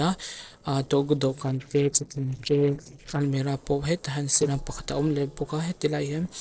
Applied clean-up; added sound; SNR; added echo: neural separator model SepFormer DNS4.